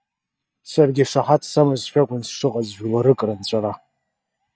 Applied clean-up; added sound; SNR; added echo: neural mask model DeepFilterNet 3.